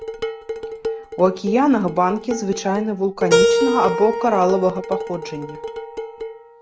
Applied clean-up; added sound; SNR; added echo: none; Dishes, pots, and pans + Keyboard (musical); 3 dB; none.